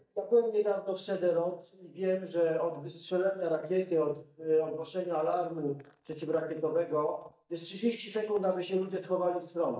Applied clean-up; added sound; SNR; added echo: neural mask model DeepFilterNet 3.